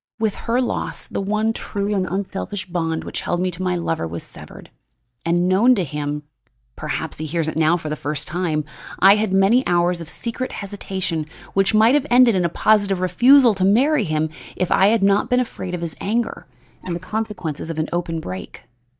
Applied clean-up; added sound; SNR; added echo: neural mask model DeepFilterNet 3.